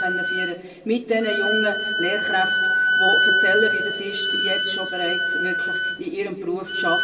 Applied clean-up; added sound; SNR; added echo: none; Wind instrument, woodwind instrument; -4 dB; reverberation time 1.4 s.